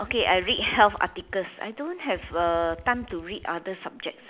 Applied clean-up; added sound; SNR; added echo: none; Motorcycle / Engine; 19 dB; none.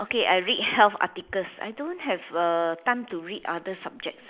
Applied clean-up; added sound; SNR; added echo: neural mask model Resemble Enhance denoiser.